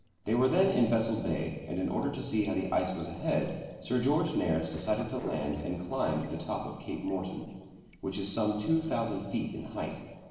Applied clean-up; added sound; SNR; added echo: neural separator model SepFormer DNS4.